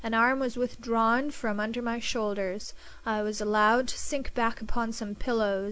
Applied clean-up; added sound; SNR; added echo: none; none; none; none.